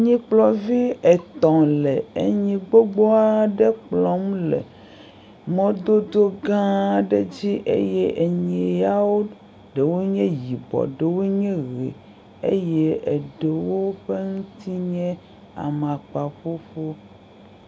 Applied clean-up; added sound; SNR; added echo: none; none; none; none.